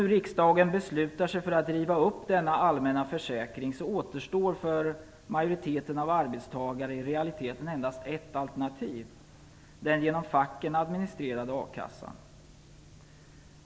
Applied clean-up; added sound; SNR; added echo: none; none; none; none.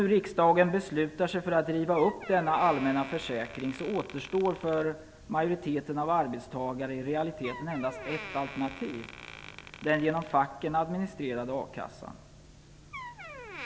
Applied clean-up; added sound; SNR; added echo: none; Door; 17 dB; none.